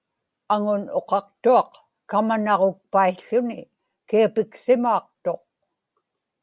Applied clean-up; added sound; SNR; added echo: none; none; none; none.